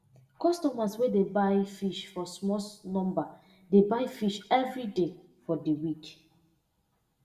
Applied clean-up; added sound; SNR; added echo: none; none; none; reverberation time 0.5 s.